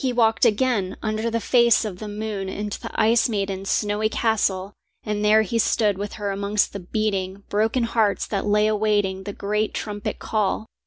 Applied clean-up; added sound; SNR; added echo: none; none; none; none.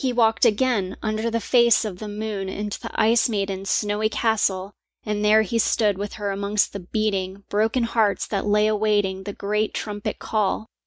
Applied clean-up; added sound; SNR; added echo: neural mask model RNNoise.